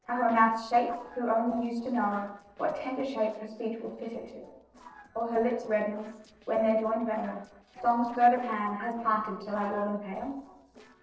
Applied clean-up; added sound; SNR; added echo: neural separator model SepFormer DNS4.